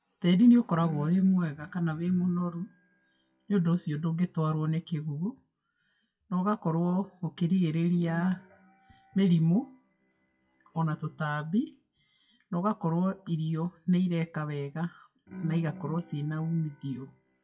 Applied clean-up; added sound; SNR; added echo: classical method WPE with log-MMSE.